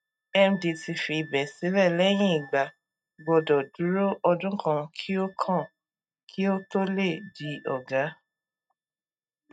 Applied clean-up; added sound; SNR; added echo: neural mask model RNNoise.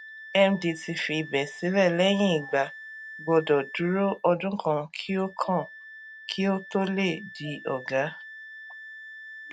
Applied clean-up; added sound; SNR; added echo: none; Wind instrument, woodwind instrument; 16 dB; none.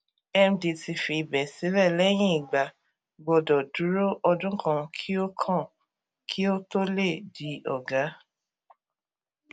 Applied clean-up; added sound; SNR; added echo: none; none; none; none.